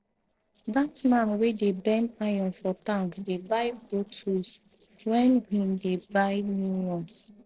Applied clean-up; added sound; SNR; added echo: neural separator model SepFormer DNS4.